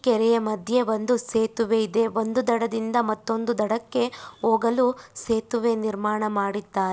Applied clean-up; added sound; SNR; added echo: none; none; none; none.